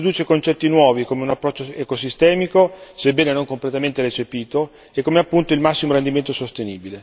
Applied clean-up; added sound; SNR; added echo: none; none; none; none.